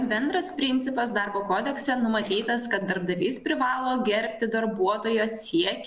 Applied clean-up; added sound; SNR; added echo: neural separator model SepFormer DNS4.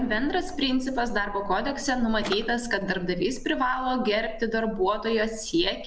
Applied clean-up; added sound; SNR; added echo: none; Drawer open or close; 10 dB; none.